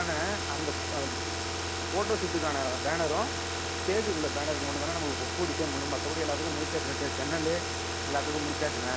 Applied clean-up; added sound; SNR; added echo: none; Car; -1 dB; none.